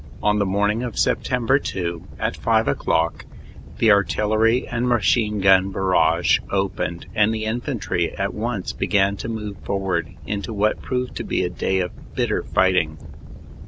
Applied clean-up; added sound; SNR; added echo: none; Animal; 13 dB; none.